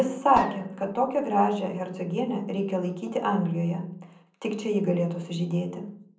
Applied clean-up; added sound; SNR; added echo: none; Gunshot, gunfire; 16 dB; reverberation time 0.6 s.